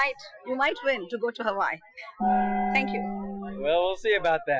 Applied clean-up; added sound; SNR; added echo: classical method Wiener filter.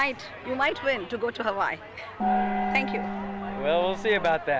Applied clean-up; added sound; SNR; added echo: none; Gong; 1 dB; none.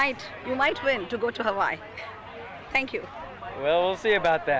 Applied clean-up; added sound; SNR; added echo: none; none; none; none.